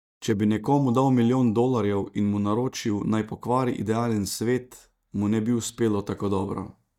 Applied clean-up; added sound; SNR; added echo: neural mask model DeepFilterNet 3.